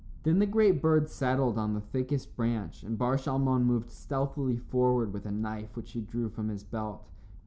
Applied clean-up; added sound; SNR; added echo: none; none; none; none.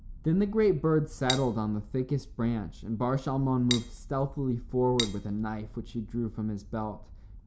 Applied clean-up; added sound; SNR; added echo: none; Cutlery, silverware; 7 dB; none.